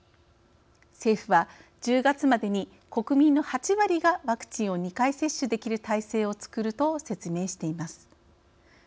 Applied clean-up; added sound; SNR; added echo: none; none; none; none.